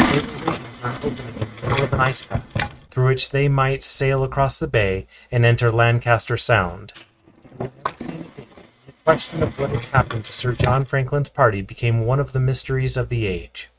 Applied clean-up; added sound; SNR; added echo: neural mask model RNNoise.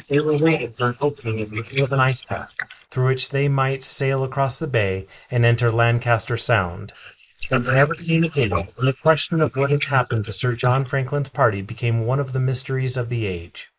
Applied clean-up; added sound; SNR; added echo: neural mask model Resemble Enhance denoiser.